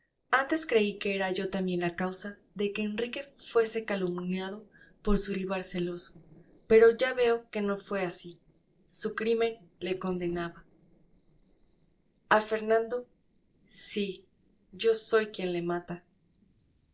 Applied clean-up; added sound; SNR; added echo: neural separator model SepFormer DNS4.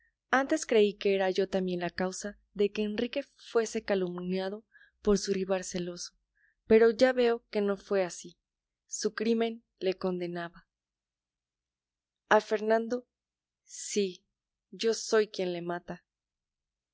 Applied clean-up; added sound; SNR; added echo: none; none; none; none.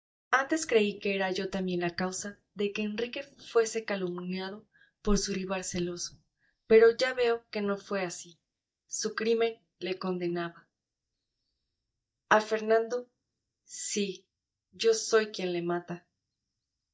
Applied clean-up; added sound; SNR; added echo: neural mask model DeepFilterNet 3.